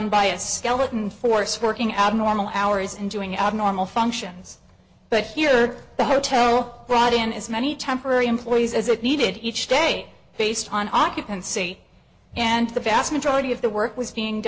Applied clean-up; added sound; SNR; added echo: none; none; none; none.